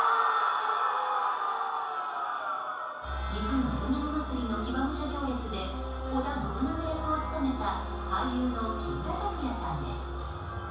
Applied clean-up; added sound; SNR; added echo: none; Wind instrument, woodwind instrument; 18 dB; reverberation time 0.7 s.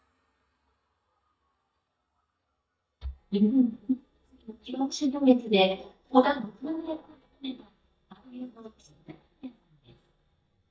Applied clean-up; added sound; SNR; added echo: neural mask model DeepFilterNet 3.